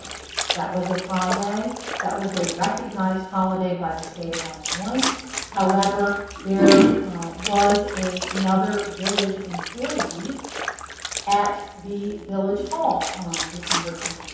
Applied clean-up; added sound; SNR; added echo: none; Trickle, dribble / Splash, splatter; 7 dB; reverberation time 0.8 s.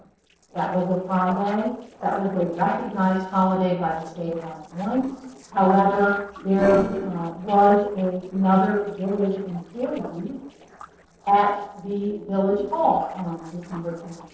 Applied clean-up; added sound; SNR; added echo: neural separator model SepFormer DNS4.